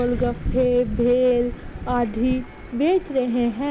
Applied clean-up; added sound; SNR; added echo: none; Guitar; 20 dB; none.